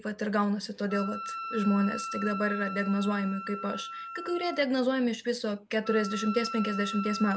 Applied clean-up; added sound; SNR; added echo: none; Wind instrument, woodwind instrument; 9 dB; none.